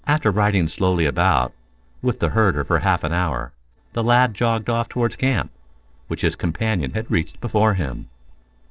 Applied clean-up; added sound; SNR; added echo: neural separator model SepFormer DNS4.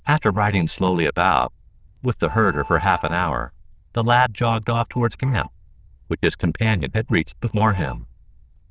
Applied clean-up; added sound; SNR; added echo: neural diffusion model UNIVERSE++.